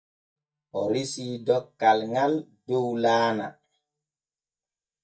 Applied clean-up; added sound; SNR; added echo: neural mask model DeepFilterNet 3.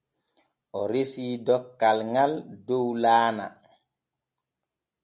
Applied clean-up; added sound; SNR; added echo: none; none; none; none.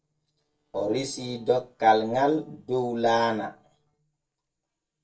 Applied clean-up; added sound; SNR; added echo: neural separator model SepFormer DNS4.